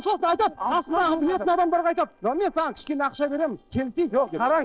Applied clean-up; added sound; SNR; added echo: neural separator model SepFormer DNS4.